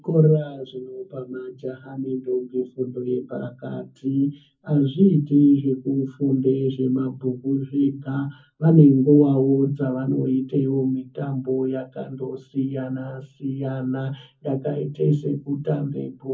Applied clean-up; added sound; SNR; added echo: none; none; none; reverberation time 0.3 s.